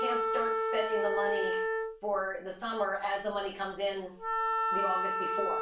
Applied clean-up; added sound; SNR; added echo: none; Wind instrument, woodwind instrument; -2 dB; reverberation time 0.3 s.